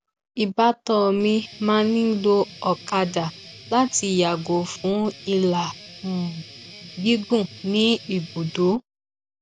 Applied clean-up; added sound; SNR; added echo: none; Guitar; 19 dB; none.